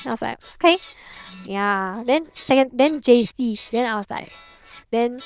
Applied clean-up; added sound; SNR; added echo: neural diffusion model UNIVERSE++.